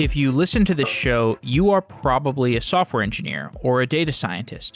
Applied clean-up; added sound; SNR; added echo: none; Drum; 19 dB; none.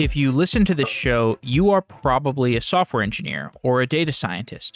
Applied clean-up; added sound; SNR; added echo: neural mask model RNNoise.